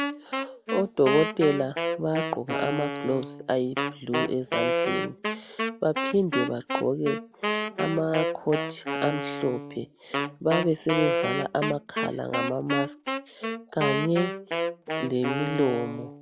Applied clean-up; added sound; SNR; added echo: none; Wind instrument, woodwind instrument; 3 dB; none.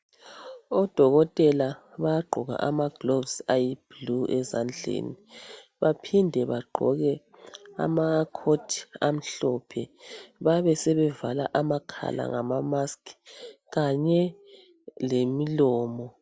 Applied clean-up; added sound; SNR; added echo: none; none; none; none.